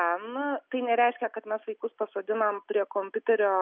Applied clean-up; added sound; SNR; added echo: none; none; none; none.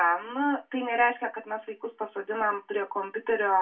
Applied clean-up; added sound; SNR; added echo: none; none; none; reverberation time 0.2 s.